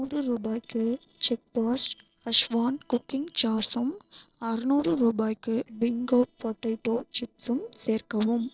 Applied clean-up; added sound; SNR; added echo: neural separator model SepFormer DNS4.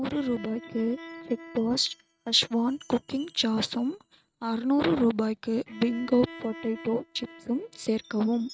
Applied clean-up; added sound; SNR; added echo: neural mask model RNNoise.